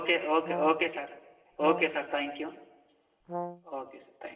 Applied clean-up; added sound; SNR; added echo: none; Brass instrument; 8 dB; reverberation time 1.2 s.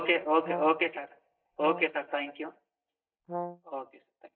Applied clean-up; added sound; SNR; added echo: neural mask model DeepFilterNet 3.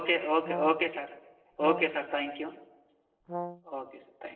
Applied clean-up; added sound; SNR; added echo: neural separator model SepFormer DNS4.